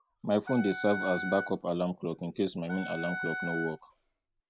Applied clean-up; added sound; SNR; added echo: none; Wind instrument, woodwind instrument; 8 dB; none.